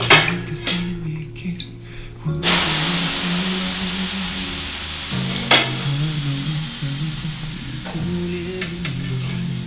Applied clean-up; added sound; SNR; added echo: none; Hiss; -2 dB; reverberation time 0.4 s.